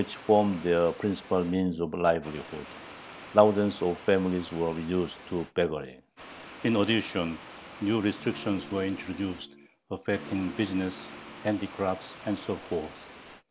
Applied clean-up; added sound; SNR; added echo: none; Acoustic guitar / Strum + Water; 17 dB; none.